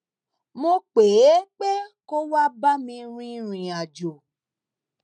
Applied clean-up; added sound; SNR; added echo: none; none; none; none.